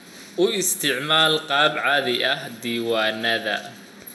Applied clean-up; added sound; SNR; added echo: none; none; none; reverberation time 1.0 s.